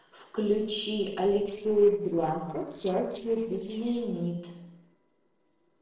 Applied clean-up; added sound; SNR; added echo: neural separator model SepFormer DNS4.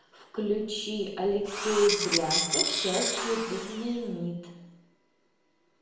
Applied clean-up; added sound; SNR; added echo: none; Tools; 0 dB; reverberation time 0.9 s.